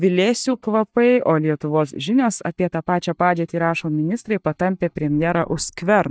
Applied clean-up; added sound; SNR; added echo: neural mask model DeepFilterNet 3.